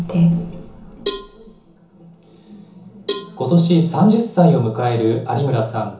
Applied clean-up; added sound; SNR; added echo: none; Cowbell; 11 dB; reverberation time 0.7 s.